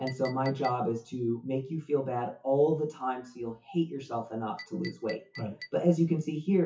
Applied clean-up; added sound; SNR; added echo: classical method WPE with log-MMSE.